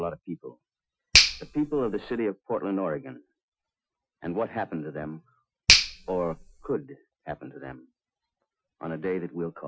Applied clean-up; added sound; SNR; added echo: classical method Wiener filter.